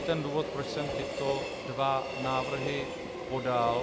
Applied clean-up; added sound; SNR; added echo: none; Train; 3 dB; none.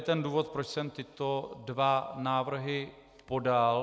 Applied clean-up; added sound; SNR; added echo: none; none; none; none.